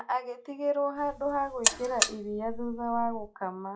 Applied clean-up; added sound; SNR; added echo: classical method log-MMSE.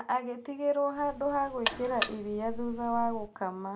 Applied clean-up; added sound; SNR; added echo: none; Alarm; 1 dB; none.